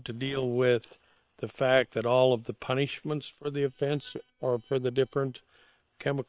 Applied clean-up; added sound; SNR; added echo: neural separator model SepFormer WHAM!.